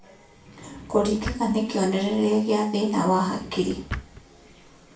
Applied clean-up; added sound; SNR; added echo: none; Drawer open or close; 14 dB; reverberation time 0.3 s.